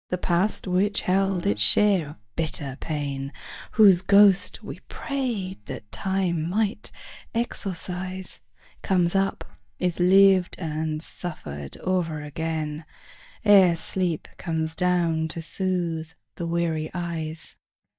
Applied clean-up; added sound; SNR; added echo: neural mask model DeepFilterNet 3.